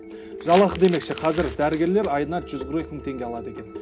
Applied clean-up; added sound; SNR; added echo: none; Crumpling, crinkling; 13 dB; reverberation time 0.3 s.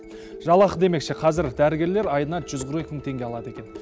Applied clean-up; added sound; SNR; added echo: none; none; none; none.